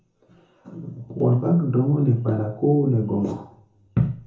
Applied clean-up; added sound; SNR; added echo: none; none; none; reverberation time 0.6 s.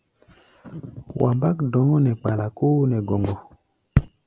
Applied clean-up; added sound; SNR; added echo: none; none; none; none.